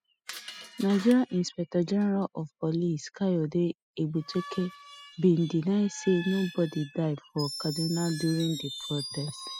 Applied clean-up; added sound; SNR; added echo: classical method spectral subtraction.